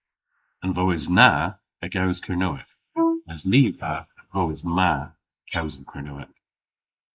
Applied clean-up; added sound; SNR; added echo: neural mask model Resemble Enhance denoiser.